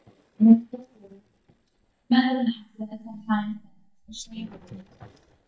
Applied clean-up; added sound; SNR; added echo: neural mask model DeepFilterNet 3.